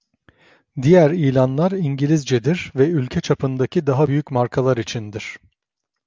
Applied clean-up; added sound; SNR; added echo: none; none; none; none.